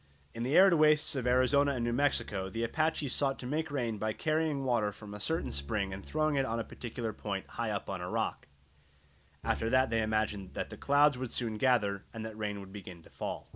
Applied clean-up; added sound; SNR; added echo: none; Bowed string instrument; 17 dB; none.